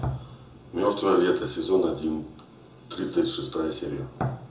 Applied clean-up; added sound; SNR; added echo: none; none; none; reverberation time 0.6 s.